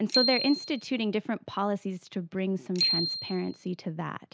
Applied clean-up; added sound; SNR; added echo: none; Bicycle bell; 2 dB; none.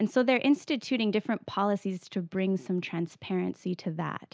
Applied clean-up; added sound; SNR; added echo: none; none; none; none.